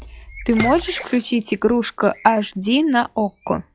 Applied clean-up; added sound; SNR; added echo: classical method log-MMSE.